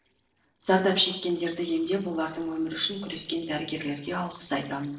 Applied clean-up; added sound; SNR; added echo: neural separator model SepFormer DNS4.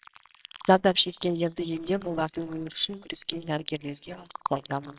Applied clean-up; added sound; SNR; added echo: neural separator model SepFormer WHAMR!.